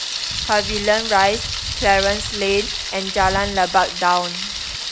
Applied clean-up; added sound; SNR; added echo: none; Thunder; 5 dB; none.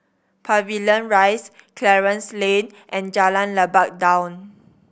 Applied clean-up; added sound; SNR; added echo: none; none; none; none.